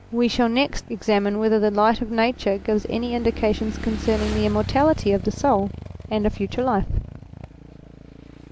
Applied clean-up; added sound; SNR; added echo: none; Motorcycle / Engine; 12 dB; none.